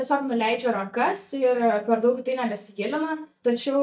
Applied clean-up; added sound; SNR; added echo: neural mask model DeepFilterNet 3.